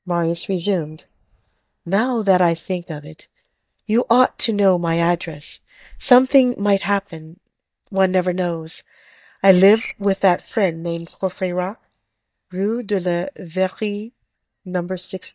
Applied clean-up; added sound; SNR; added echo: neural mask model DeepFilterNet 3.